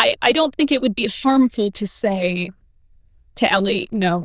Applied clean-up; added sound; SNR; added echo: neural diffusion model UNIVERSE++.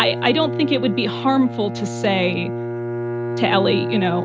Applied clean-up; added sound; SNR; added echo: none; Bowed string instrument; 4 dB; none.